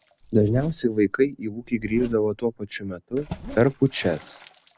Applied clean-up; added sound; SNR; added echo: none; Water / Splash, splatter + Zipper (clothing); 17 dB; none.